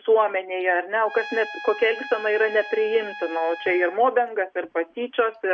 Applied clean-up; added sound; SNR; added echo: none; Trumpet; 14 dB; none.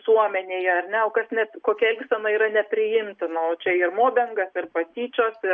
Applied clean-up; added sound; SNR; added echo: none; none; none; none.